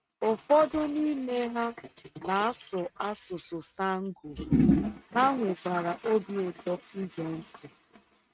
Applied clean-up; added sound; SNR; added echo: neural mask model RNNoise.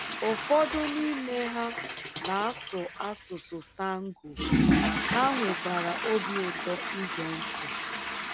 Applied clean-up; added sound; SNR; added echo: none; Toilet flush / Water; 0 dB; none.